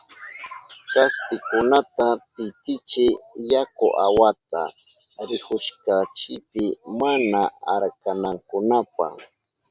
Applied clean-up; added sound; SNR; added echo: none; none; none; none.